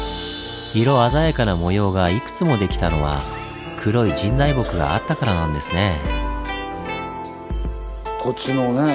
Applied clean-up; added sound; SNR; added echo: none; Cough; 19 dB; none.